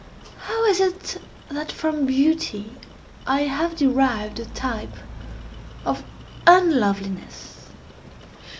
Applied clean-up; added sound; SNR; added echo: none; Rain; 17 dB; none.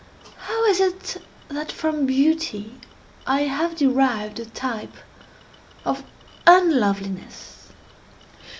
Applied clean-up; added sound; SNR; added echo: none; none; none; none.